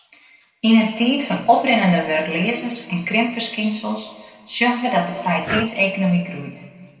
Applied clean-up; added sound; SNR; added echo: none; Breathing; 14 dB; reverberation time 1.8 s.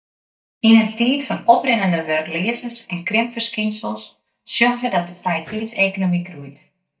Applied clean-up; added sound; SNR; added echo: neural mask model DeepFilterNet 3.